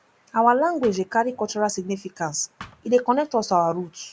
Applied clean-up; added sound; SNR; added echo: none; Thump, thud; 19 dB; none.